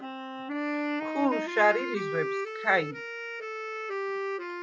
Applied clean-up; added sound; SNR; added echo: classical method log-MMSE.